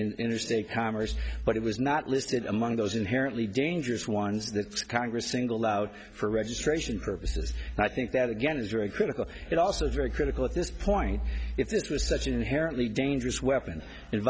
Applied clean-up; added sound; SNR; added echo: none; none; none; none.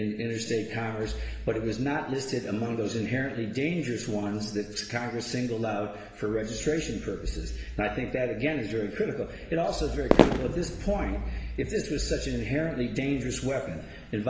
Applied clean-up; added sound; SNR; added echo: none; Fireworks; -3 dB; reverberation time 1.1 s.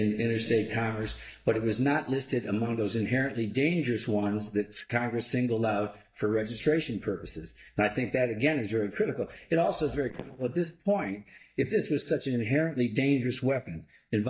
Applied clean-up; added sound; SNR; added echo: neural mask model DeepFilterNet 3.